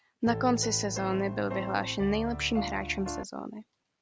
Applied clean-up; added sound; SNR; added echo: none; Piano; 6 dB; none.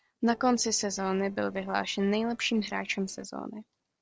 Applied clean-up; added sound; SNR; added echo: neural separator model SepFormer DNS4.